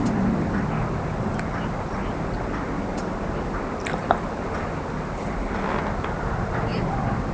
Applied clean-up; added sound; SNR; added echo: none; Purr + Hi-hat; 19 dB; none.